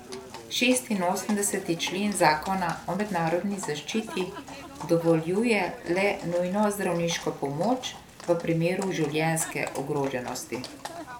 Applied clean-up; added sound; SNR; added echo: none; Livestock, farm animals, working animals; 14 dB; none.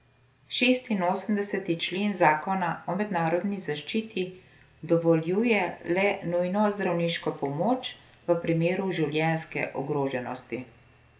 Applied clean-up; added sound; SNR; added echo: none; none; none; none.